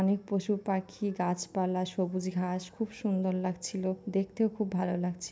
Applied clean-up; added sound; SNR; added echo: none; none; none; none.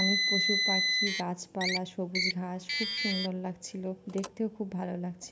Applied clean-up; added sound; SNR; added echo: none; Car; -2 dB; none.